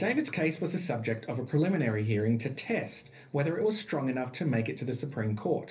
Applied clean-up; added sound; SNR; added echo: none; none; none; reverberation time 0.3 s.